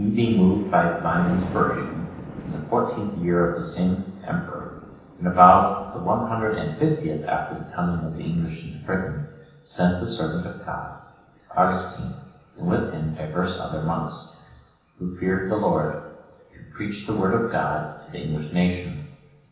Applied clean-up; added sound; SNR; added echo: none; Thunder; 18 dB; reverberation time 0.9 s.